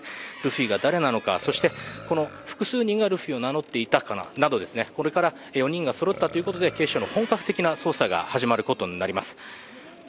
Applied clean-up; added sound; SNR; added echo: none; Squeak + Burping, eructation; 18 dB; none.